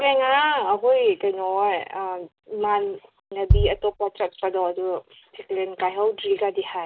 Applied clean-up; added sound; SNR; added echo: none; Bass drum; 2 dB; none.